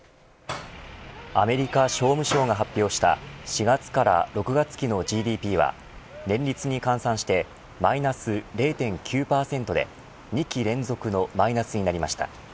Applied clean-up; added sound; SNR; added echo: none; none; none; none.